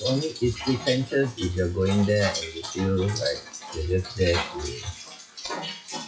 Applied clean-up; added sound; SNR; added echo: classical method WPE with log-MMSE.